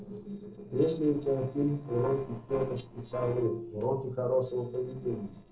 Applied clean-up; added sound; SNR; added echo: neural separator model SepFormer DNS4.